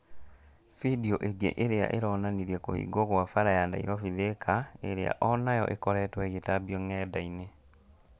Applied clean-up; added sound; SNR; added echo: none; none; none; none.